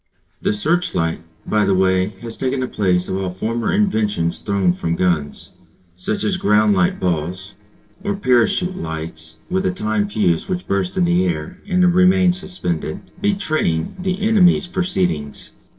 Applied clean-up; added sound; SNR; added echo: neural separator model SepFormer DNS4.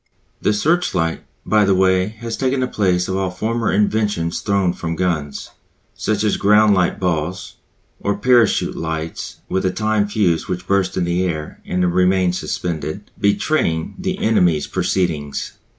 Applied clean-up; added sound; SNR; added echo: none; none; none; none.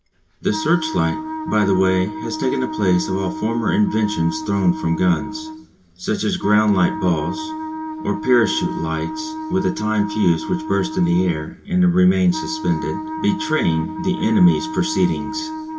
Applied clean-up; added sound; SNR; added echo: none; Wind instrument, woodwind instrument; 8 dB; reverberation time 1.5 s.